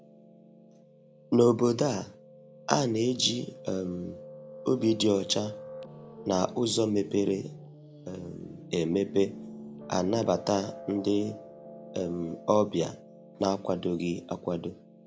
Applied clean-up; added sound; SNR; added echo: none; Piano; 16 dB; none.